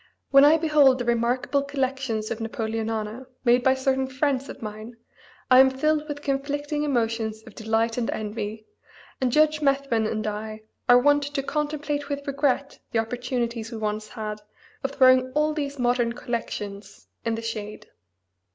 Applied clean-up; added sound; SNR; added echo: none; none; none; none.